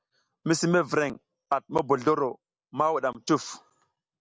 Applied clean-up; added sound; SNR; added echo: none; none; none; none.